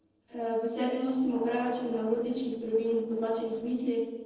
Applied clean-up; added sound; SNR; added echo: neural separator model SepFormer DNS4.